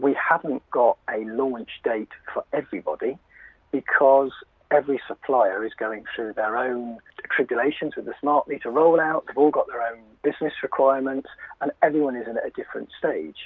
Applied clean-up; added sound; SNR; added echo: none; none; none; none.